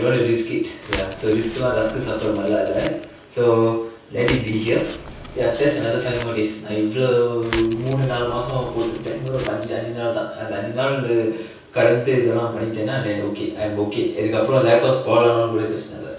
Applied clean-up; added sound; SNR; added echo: none; Crackle; 14 dB; reverberation time 0.6 s.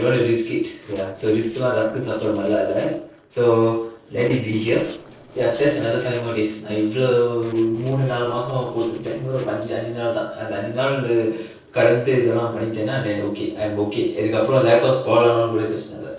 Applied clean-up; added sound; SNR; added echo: neural separator model SepFormer DNS4.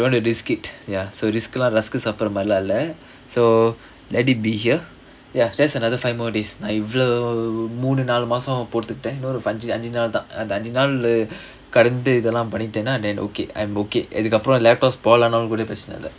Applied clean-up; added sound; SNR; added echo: none; none; none; none.